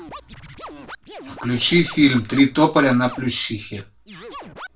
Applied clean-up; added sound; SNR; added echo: none; Scratching (performance technique); 18 dB; reverberation time 0.2 s.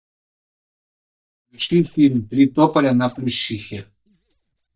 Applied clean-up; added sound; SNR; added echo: neural mask model DeepFilterNet 3.